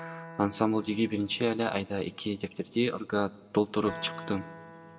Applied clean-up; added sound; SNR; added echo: none; Acoustic guitar; 16 dB; reverberation time 1.4 s.